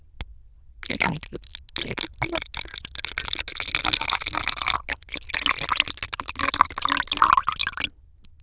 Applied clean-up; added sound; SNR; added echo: neural diffusion model UNIVERSE++.